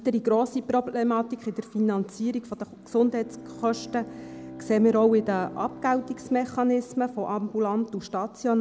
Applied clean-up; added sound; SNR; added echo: none; Bowed string instrument; 19 dB; none.